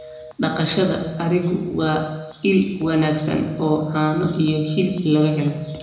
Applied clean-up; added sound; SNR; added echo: none; Telephone; 19 dB; reverberation time 0.9 s.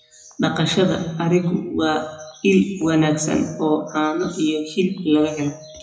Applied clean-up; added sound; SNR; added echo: classical method WPE with log-MMSE.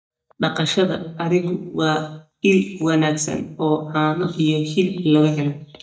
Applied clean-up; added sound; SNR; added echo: neural mask model DeepFilterNet 3.